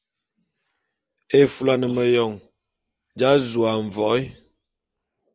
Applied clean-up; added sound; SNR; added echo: neural mask model Resemble Enhance denoiser.